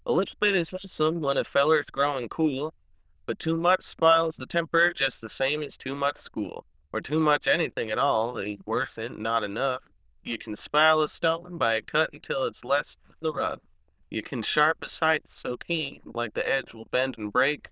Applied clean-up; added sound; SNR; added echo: neural diffusion model UNIVERSE++.